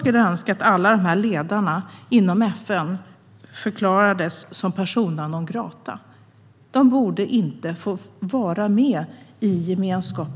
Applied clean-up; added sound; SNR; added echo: none; none; none; none.